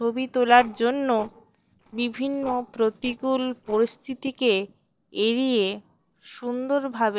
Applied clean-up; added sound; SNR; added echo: neural separator model SepFormer DNS4.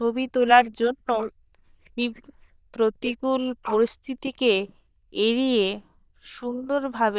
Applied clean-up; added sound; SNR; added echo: neural diffusion model UNIVERSE++.